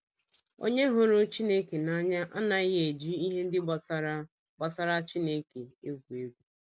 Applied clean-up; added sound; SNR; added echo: none; none; none; none.